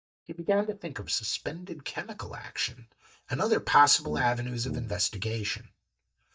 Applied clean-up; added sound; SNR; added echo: neural mask model DeepFilterNet 3.